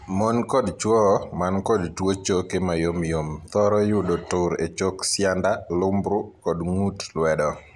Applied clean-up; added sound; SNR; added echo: none; none; none; none.